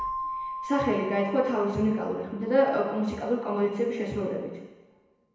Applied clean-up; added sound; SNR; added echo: none; Keyboard (musical); 12 dB; reverberation time 1.0 s.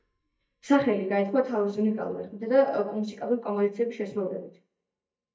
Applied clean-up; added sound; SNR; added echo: neural mask model DeepFilterNet 3.